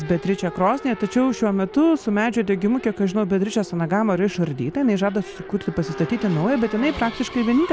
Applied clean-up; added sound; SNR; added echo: none; Race car, auto racing / Accelerating, revving, vroom; 14 dB; none.